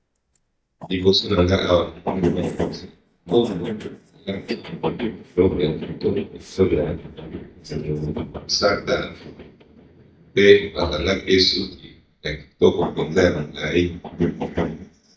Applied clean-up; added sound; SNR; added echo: neural mask model DeepFilterNet 3.